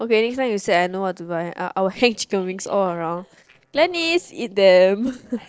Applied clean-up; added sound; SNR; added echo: neural separator model SepFormer DNS4.